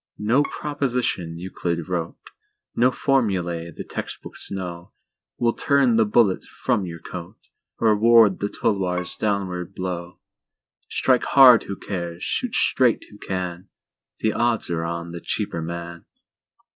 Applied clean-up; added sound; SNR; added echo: neural mask model RNNoise.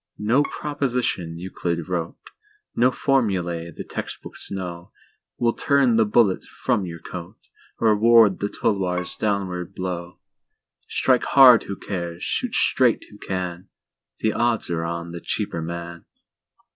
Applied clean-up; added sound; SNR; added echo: none; Bowed string instrument; 19 dB; none.